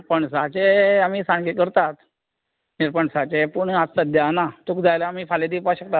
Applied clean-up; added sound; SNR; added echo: none; none; none; none.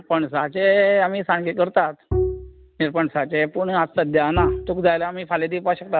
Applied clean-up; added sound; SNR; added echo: none; Bowed string instrument; 5 dB; none.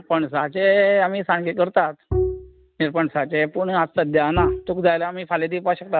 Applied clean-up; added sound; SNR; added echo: neural mask model RNNoise.